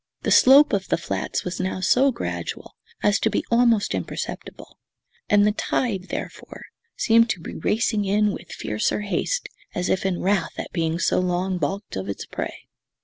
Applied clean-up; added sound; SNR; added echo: none; none; none; none.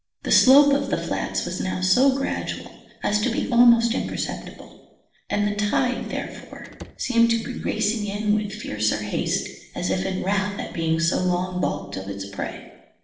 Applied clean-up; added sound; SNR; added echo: neural separator model SepFormer DNS4.